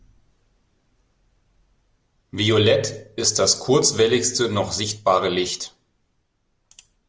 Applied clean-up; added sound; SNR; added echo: none; none; none; none.